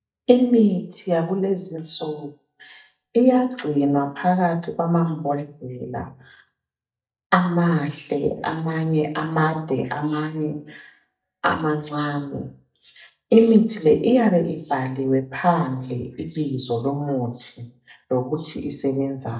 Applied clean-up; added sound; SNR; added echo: neural mask model DeepFilterNet 3.